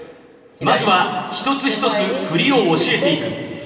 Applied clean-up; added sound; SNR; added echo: none; none; none; reverberation time 2.5 s.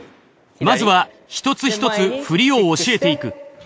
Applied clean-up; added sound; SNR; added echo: none; none; none; none.